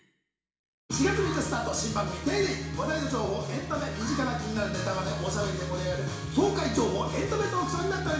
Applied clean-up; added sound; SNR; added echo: none; Alarm; 19 dB; reverberation time 0.7 s.